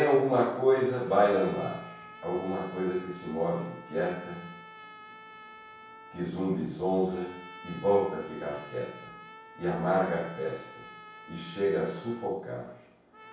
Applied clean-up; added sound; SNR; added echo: none; Trumpet; 18 dB; reverberation time 0.7 s.